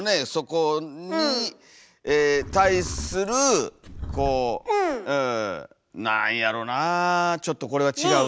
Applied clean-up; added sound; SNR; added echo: none; Livestock, farm animals, working animals; 12 dB; none.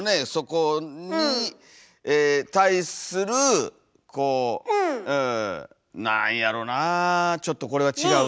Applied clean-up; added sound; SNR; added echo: none; none; none; none.